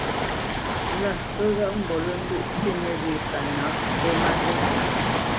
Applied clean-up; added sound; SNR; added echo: none; Waves, surf; -4 dB; none.